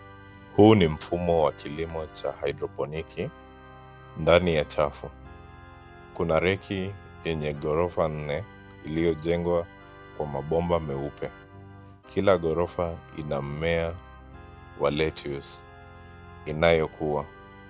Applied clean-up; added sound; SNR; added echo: none; Organ; 19 dB; none.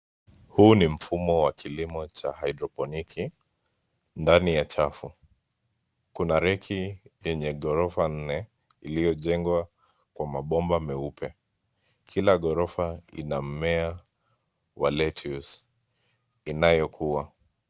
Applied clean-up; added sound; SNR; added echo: none; none; none; none.